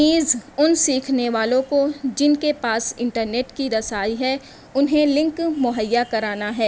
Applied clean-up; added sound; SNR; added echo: none; none; none; none.